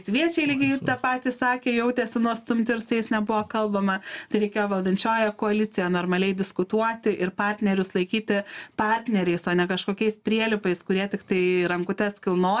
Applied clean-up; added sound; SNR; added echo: none; none; none; none.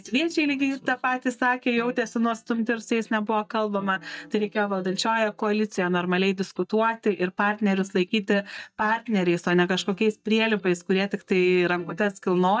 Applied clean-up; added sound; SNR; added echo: neural mask model DeepFilterNet 3.